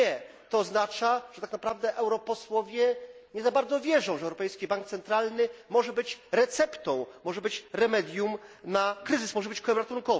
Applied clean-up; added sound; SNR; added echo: none; none; none; none.